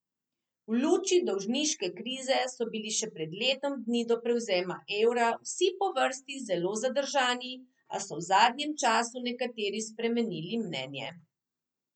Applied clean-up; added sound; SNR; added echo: none; none; none; none.